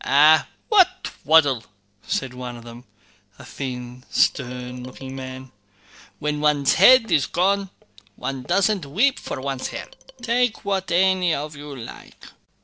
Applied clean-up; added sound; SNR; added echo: neural separator model SepFormer DNS4.